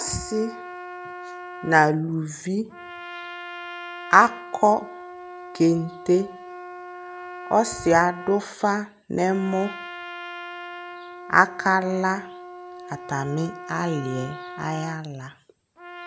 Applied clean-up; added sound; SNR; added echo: none; Trumpet; 13 dB; none.